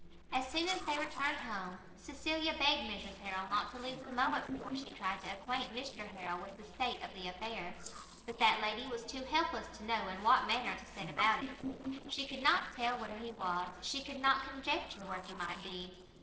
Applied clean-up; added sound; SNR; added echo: neural separator model SepFormer DNS4.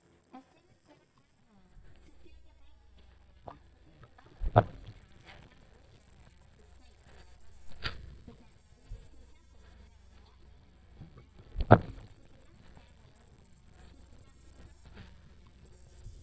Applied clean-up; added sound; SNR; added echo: neural mask model DeepFilterNet 3.